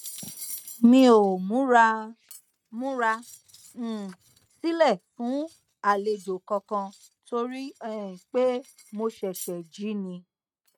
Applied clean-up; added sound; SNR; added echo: neural mask model RNNoise.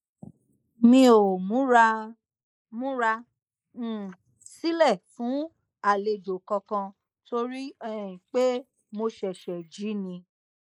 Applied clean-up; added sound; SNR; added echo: neural mask model Resemble Enhance denoiser.